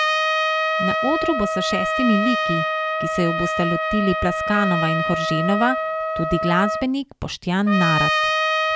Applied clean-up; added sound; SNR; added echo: none; Trumpet; -1 dB; none.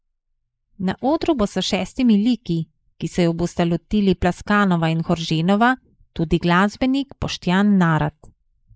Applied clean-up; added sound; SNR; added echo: neural mask model Resemble Enhance denoiser.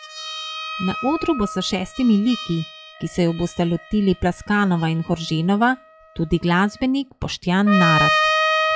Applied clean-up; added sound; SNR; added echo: classical method log-MMSE.